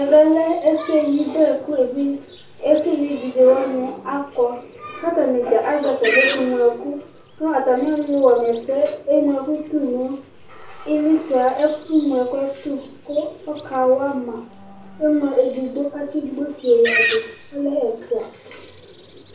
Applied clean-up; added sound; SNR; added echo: none; Livestock, farm animals, working animals; 13 dB; reverberation time 0.3 s.